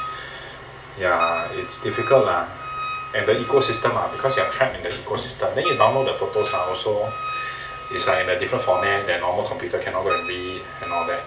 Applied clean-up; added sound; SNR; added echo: none; Wind instrument, woodwind instrument; 9 dB; reverberation time 0.2 s.